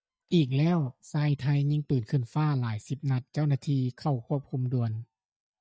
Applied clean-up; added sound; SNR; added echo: neural mask model DeepFilterNet 3.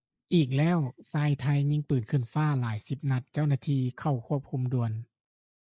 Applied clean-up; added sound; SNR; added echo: neural mask model Resemble Enhance denoiser.